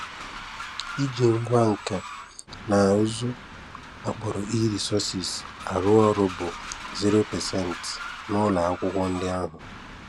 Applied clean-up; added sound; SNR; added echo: none; Train; 13 dB; none.